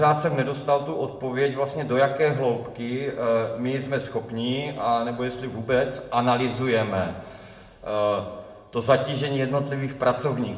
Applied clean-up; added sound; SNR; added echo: none; none; none; reverberation time 0.6 s.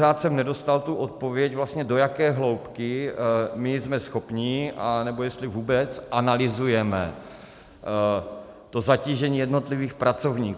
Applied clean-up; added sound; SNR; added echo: none; none; none; none.